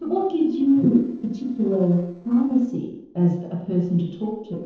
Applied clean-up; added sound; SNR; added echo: neural separator model SepFormer DNS4.